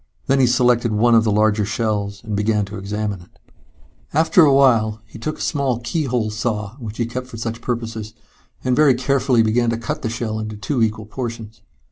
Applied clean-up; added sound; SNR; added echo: none; none; none; none.